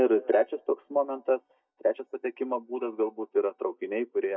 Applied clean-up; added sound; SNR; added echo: neural mask model DeepFilterNet 3.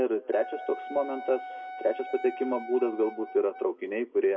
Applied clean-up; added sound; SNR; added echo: none; Wind instrument, woodwind instrument; 12 dB; reverberation time 1.2 s.